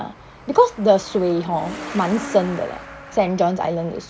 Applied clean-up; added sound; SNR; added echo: none; Truck; 15 dB; none.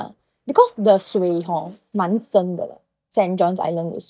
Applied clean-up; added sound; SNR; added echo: neural mask model DeepFilterNet 3.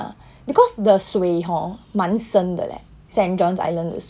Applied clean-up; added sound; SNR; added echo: none; none; none; none.